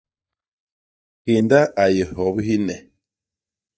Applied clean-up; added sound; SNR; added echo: neural mask model DeepFilterNet 3.